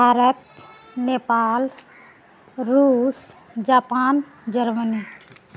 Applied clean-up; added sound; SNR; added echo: none; none; none; none.